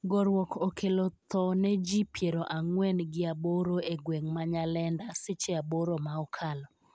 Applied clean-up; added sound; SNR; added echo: none; none; none; none.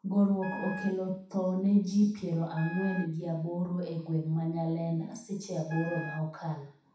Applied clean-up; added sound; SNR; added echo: none; Wind instrument, woodwind instrument; 13 dB; reverberation time 0.7 s.